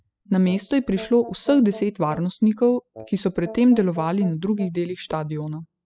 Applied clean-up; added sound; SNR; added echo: classical method spectral subtraction.